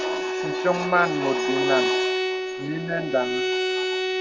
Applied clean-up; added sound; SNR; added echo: none; Bowed string instrument; -1 dB; none.